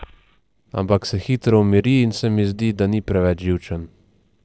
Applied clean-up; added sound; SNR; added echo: neural separator model SepFormer DNS4.